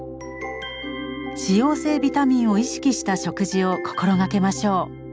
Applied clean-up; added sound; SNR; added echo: none; none; none; none.